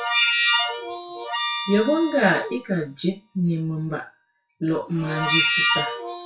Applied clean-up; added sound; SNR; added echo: classical method WPE with log-MMSE.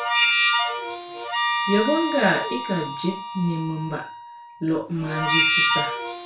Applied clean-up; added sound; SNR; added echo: none; Harmonica; -2 dB; reverberation time 0.3 s.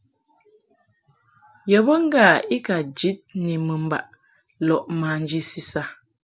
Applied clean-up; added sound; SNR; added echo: none; none; none; none.